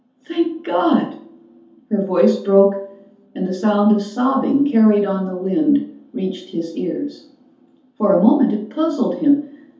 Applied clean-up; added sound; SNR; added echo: none; none; none; reverberation time 0.6 s.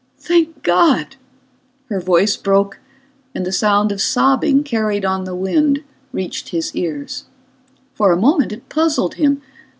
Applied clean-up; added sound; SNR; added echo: none; none; none; none.